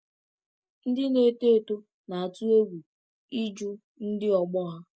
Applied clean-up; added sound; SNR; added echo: none; none; none; none.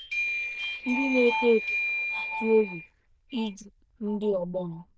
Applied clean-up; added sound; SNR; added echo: neural diffusion model UNIVERSE++.